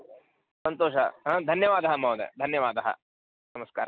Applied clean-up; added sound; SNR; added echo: none; none; none; none.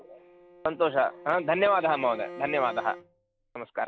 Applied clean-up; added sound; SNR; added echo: none; Bowed string instrument; 16 dB; none.